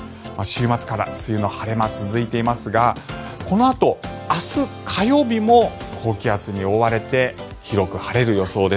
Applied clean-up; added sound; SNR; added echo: none; none; none; none.